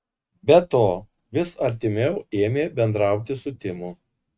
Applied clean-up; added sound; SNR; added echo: neural mask model RNNoise.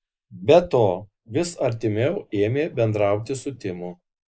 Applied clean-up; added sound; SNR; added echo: neural mask model Resemble Enhance denoiser.